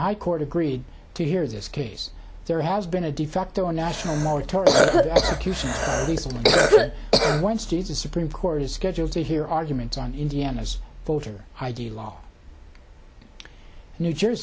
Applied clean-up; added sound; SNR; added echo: none; Cough; -5 dB; none.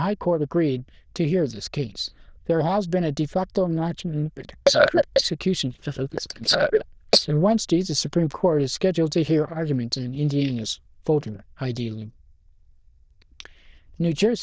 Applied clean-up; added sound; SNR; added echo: neural diffusion model UNIVERSE++.